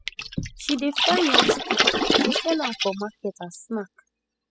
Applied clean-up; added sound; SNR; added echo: classical method spectral subtraction.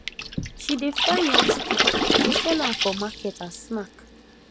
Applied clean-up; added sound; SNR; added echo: none; Water / Splash, splatter; -4 dB; none.